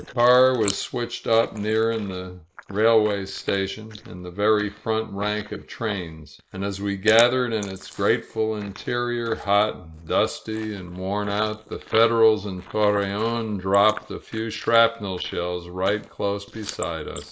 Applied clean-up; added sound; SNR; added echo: neural mask model Resemble Enhance denoiser.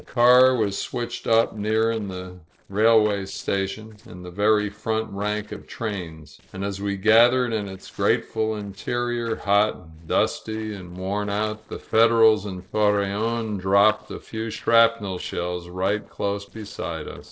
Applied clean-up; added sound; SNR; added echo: neural separator model SepFormer DNS4.